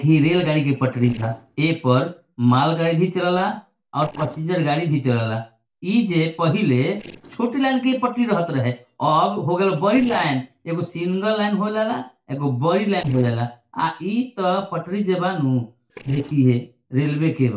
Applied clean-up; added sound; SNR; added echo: neural separator model SepFormer DNS4.